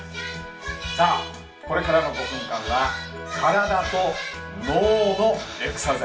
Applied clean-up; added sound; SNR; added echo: none; Breathing; 17 dB; reverberation time 0.3 s.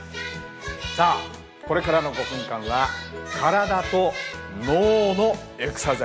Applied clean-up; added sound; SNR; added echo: none; none; none; none.